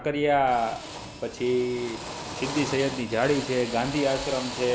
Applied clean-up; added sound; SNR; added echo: none; Drill; 10 dB; none.